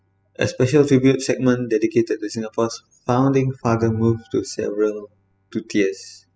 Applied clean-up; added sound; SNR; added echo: classical method spectral subtraction.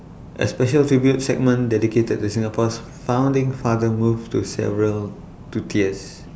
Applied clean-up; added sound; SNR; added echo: none; none; none; none.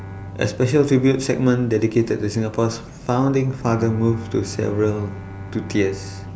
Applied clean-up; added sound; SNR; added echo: none; Bowed string instrument; 16 dB; none.